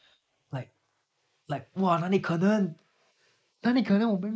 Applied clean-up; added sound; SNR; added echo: neural mask model Resemble Enhance denoiser.